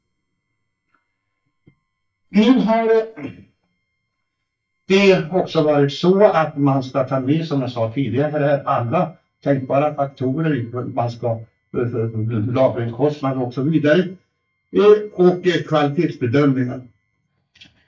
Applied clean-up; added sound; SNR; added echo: neural mask model DeepFilterNet 3.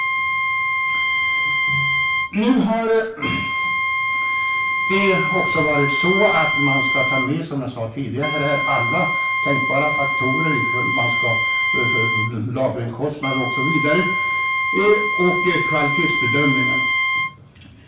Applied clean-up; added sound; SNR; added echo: none; Wind instrument, woodwind instrument; -2 dB; reverberation time 0.3 s.